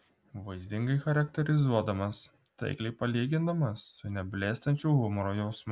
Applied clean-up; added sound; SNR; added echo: none; none; none; none.